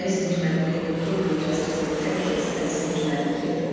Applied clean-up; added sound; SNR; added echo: none; Aircraft; 11 dB; reverberation time 2.1 s.